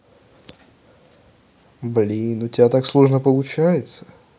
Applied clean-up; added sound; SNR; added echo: none; none; none; none.